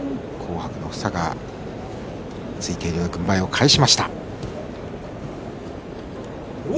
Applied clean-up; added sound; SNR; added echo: none; none; none; none.